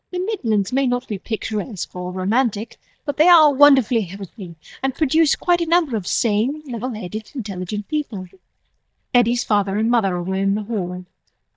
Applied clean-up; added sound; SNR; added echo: neural mask model DeepFilterNet 3.